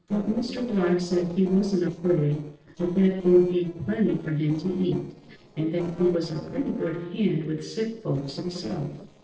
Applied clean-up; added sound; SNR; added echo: neural separator model SepFormer DNS4.